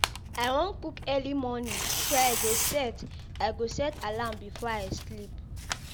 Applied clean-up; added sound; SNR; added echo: none; Tearing; 2 dB; none.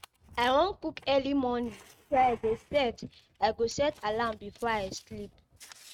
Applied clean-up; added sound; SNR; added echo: neural mask model RNNoise.